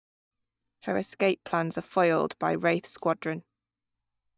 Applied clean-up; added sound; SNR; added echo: neural mask model DeepFilterNet 3.